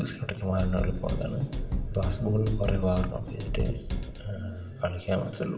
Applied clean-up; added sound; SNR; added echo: none; Drum kit; 1 dB; reverberation time 0.9 s.